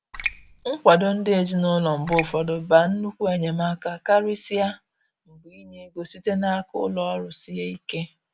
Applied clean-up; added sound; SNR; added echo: none; Raindrop; 8 dB; none.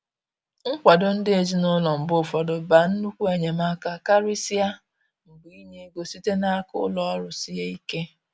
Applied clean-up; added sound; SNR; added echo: none; none; none; none.